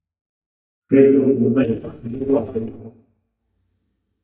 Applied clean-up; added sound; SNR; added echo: neural mask model DeepFilterNet 3.